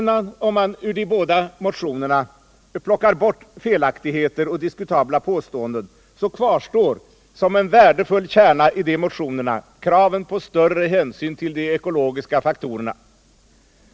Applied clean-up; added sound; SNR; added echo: none; none; none; none.